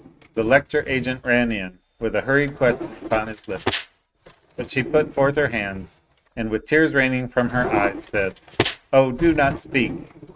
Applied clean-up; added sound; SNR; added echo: neural mask model RNNoise.